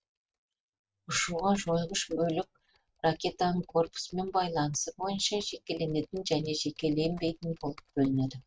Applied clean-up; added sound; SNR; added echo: neural mask model RNNoise.